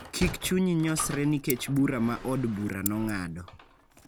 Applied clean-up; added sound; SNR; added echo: none; Scissors + Sliding door; 11 dB; none.